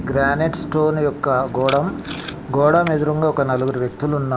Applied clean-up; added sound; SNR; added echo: none; Thunder / Rain + Packing tape, duct tape; 11 dB; none.